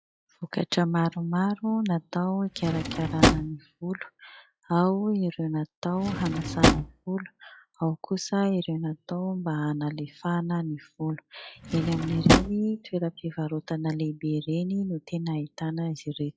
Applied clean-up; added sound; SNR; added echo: classical method log-MMSE.